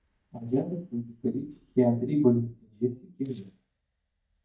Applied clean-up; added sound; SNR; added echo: neural mask model DeepFilterNet 3.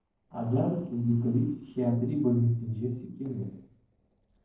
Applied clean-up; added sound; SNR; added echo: neural separator model SepFormer DNS4.